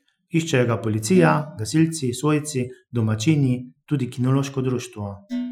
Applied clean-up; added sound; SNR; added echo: classical method Wiener filter.